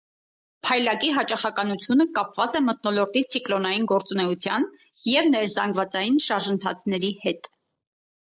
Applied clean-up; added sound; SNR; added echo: neural mask model Resemble Enhance denoiser.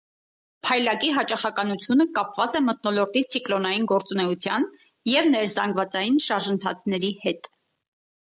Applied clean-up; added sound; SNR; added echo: none; none; none; none.